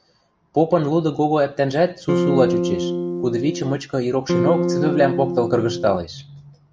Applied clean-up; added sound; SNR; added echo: none; Electric guitar / Strum; 1 dB; none.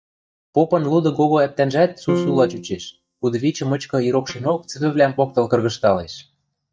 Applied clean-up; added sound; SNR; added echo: neural mask model DeepFilterNet 3.